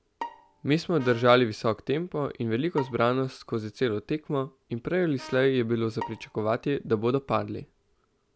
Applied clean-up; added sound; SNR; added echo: none; Brass instrument + Bowed string instrument; 18 dB; none.